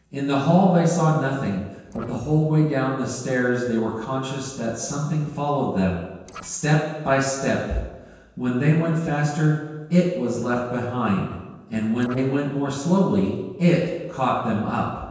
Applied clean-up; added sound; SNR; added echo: neural separator model SepFormer DNS4.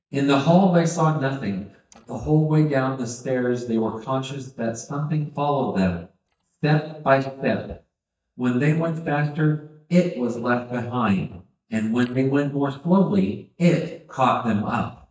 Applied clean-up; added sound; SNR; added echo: neural mask model DeepFilterNet 3.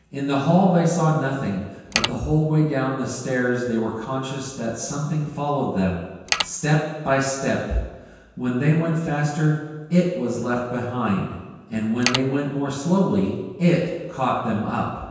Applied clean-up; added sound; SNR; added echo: none; Mechanisms; 2 dB; reverberation time 1.2 s.